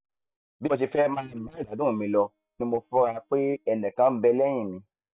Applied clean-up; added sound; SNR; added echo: neural mask model DeepFilterNet 3.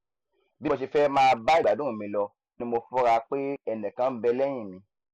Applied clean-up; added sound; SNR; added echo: neural mask model Resemble Enhance denoiser.